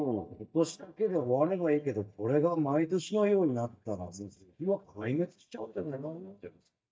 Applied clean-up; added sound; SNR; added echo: neural mask model DeepFilterNet 3.